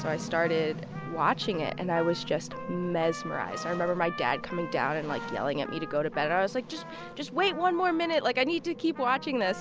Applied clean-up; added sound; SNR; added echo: none; Trumpet; 14 dB; none.